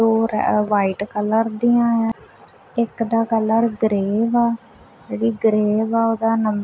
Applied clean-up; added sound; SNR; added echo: none; none; none; none.